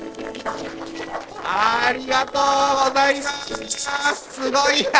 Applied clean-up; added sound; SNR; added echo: neural separator model SepFormer DNS4.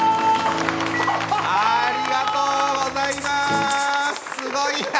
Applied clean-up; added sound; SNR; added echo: none; Rattle (instrument) + Dishes, pots, and pans / Chink, clink; 14 dB; none.